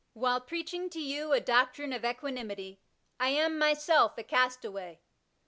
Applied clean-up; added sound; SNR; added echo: none; none; none; none.